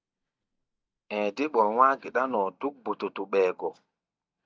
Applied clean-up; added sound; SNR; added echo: neural mask model DeepFilterNet 3.